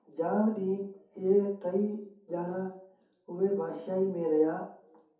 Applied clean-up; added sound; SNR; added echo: none; none; none; reverberation time 0.5 s.